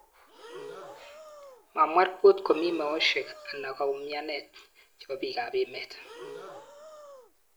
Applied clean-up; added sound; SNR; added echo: none; Breathing; 16 dB; none.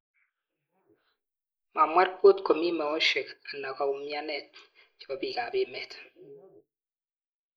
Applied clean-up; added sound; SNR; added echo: neural mask model Resemble Enhance denoiser.